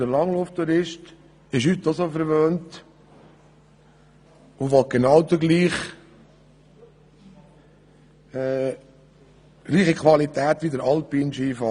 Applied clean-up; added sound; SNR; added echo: none; none; none; none.